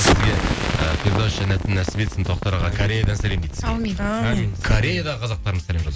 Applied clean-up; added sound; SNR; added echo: none; Explosion; 2 dB; none.